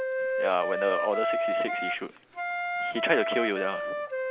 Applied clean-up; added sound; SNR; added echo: none; Wind instrument, woodwind instrument; -1 dB; none.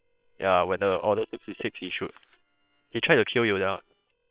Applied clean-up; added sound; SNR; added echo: neural separator model SepFormer WHAM!.